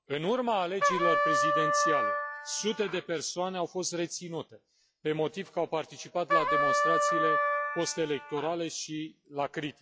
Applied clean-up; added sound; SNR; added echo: classical method log-MMSE.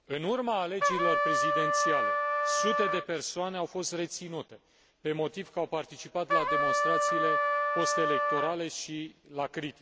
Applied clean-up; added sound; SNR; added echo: none; Trumpet; -5 dB; none.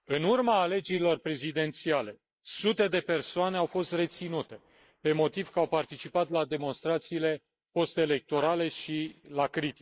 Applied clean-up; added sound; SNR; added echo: neural mask model Resemble Enhance denoiser.